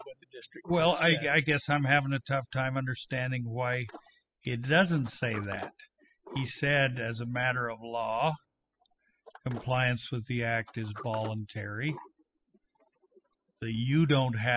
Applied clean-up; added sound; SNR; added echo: classical method spectral subtraction.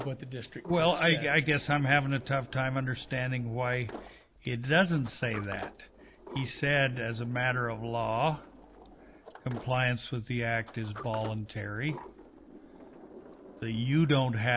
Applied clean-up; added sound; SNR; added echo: none; Sliding door; 18 dB; none.